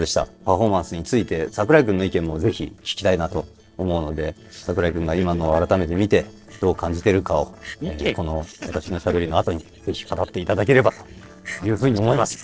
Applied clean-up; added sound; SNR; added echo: neural separator model SepFormer DNS4.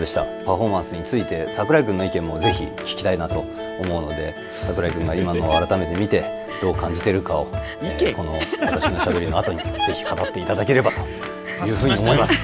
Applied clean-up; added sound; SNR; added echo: none; Bowed string instrument; 11 dB; none.